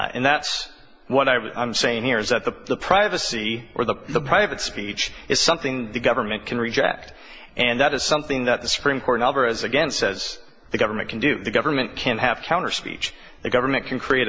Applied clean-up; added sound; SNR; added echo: none; none; none; none.